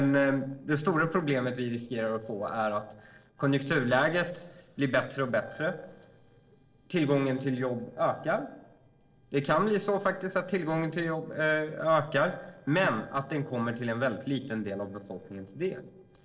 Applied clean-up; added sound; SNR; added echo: neural separator model SepFormer DNS4.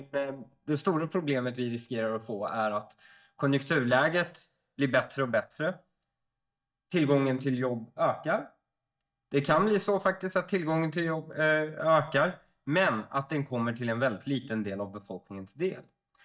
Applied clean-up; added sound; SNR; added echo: neural mask model DeepFilterNet 3.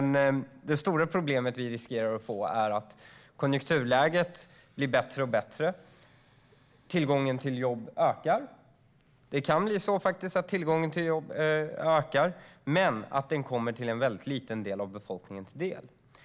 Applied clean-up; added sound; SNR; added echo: none; none; none; none.